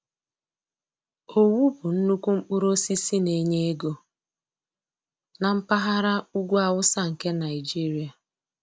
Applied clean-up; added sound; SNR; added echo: none; none; none; none.